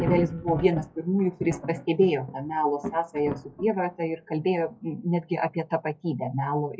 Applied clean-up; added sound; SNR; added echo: classical method log-MMSE.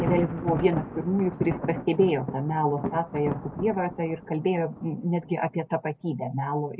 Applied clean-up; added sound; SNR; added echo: none; Thunder; 8 dB; none.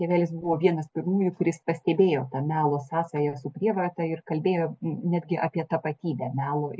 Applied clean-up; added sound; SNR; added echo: none; none; none; none.